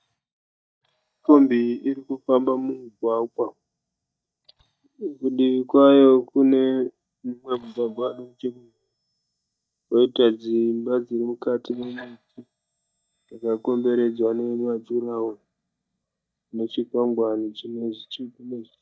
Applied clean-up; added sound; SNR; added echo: neural mask model DeepFilterNet 3.